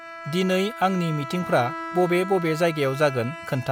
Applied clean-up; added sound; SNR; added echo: none; Bowed string instrument; 12 dB; none.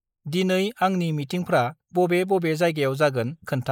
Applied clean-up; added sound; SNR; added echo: neural mask model Resemble Enhance denoiser.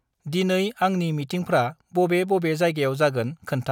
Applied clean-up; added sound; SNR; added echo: none; none; none; none.